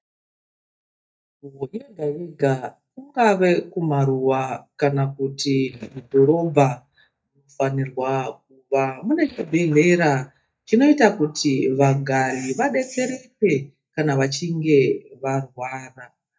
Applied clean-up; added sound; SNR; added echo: neural mask model DeepFilterNet 3.